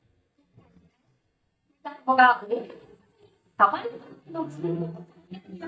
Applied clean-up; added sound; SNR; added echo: neural mask model DeepFilterNet 3.